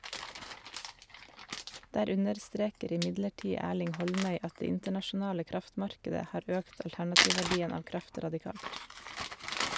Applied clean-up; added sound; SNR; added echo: none; Crumpling, crinkling; 3 dB; none.